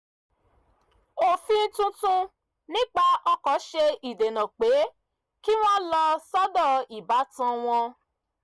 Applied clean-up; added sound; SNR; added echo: none; none; none; none.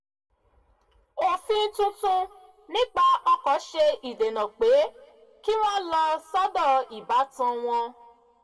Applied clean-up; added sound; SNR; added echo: none; none; none; reverberation time 1.3 s.